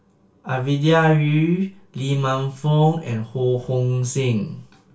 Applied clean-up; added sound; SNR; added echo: none; none; none; reverberation time 0.3 s.